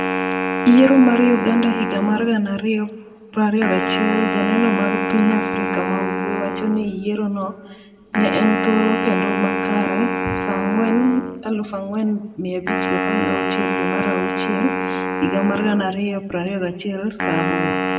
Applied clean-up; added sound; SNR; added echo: none; Wind instrument, woodwind instrument; 3 dB; reverberation time 1.3 s.